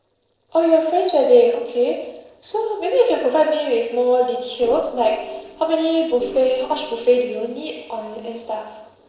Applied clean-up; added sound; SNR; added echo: neural separator model SepFormer DNS4.